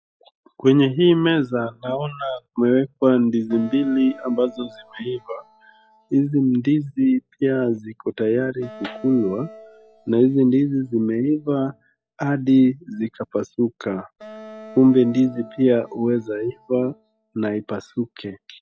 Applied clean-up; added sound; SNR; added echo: classical method log-MMSE.